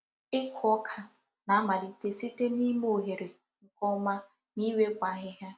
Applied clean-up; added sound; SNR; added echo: none; none; none; none.